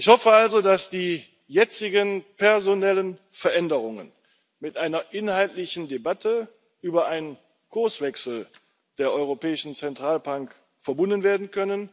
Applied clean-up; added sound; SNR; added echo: none; none; none; none.